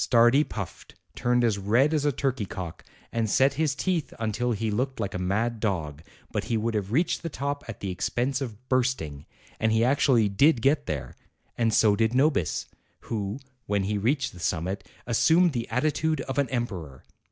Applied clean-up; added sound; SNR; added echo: none; none; none; none.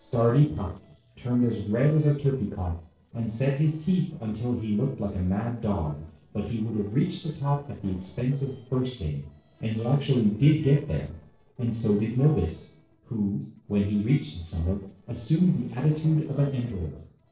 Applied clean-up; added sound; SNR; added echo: neural separator model SepFormer DNS4.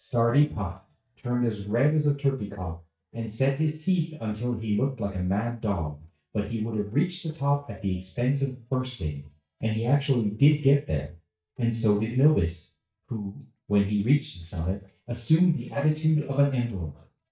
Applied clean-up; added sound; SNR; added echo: neural mask model DeepFilterNet 3.